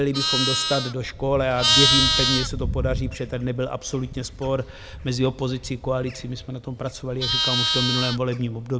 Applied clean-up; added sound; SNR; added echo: none; Livestock, farm animals, working animals; 0 dB; none.